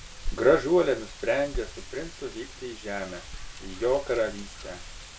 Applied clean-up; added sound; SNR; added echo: none; Wind; 10 dB; none.